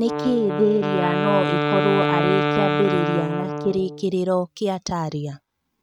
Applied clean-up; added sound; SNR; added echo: neural mask model RNNoise.